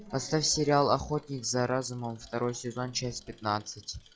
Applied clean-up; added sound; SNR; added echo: classical method log-MMSE.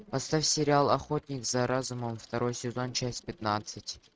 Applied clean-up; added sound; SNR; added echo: neural mask model RNNoise.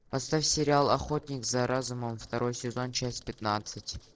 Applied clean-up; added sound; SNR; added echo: neural separator model SepFormer DNS4.